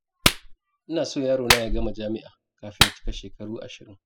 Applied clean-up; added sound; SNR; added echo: classical method spectral subtraction.